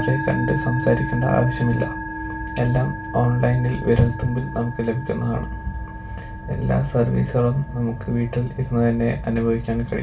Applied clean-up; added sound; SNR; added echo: none; Musical instrument; 11 dB; reverberation time 0.2 s.